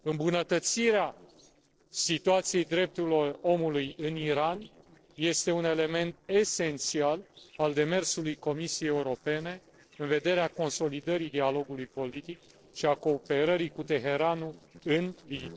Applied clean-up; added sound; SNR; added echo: neural separator model SepFormer DNS4.